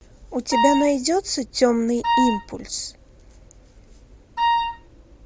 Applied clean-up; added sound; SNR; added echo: none; Wind instrument, woodwind instrument; -1 dB; none.